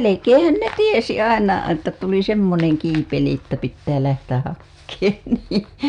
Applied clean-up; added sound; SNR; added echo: none; none; none; none.